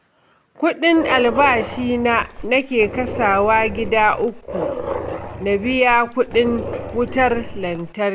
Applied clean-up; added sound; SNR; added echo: none; Dog; 9 dB; none.